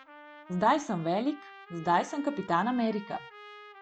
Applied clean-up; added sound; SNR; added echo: none; Trumpet; 19 dB; none.